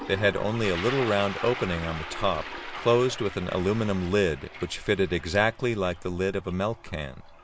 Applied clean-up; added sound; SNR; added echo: none; Toilet flush; 12 dB; none.